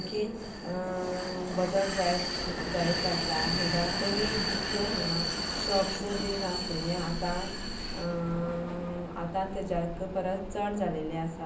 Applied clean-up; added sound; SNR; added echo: none; Vehicle; 2 dB; reverberation time 0.6 s.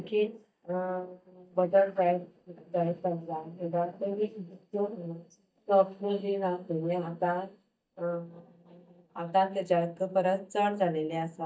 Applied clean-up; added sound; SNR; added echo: neural mask model DeepFilterNet 3.